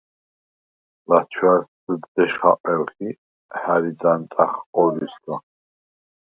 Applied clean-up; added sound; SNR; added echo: none; none; none; none.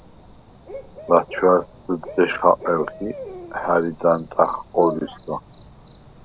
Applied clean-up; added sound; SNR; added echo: none; Cricket / Bird; 18 dB; none.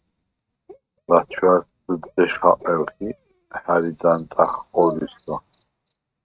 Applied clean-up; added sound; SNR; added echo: neural mask model RNNoise.